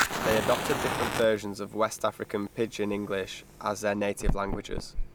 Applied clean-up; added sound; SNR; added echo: none; Fire; 3 dB; none.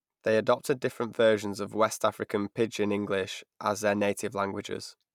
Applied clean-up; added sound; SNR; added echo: none; none; none; none.